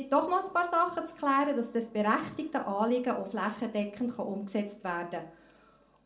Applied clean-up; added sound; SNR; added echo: none; none; none; reverberation time 0.4 s.